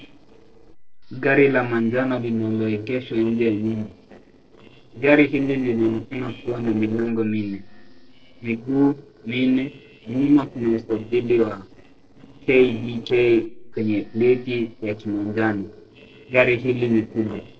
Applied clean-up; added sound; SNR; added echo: neural separator model SepFormer DNS4.